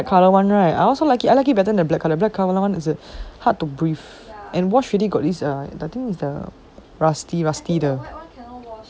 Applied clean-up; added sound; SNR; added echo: none; none; none; none.